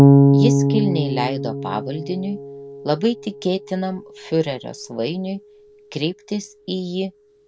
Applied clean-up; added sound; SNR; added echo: none; Bass guitar; -4 dB; none.